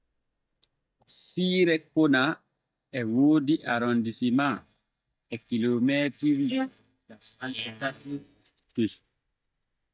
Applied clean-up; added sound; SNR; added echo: neural mask model DeepFilterNet 3.